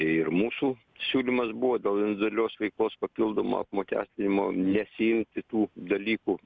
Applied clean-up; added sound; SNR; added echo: none; none; none; none.